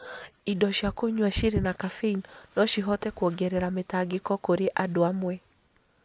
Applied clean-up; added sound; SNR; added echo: none; none; none; none.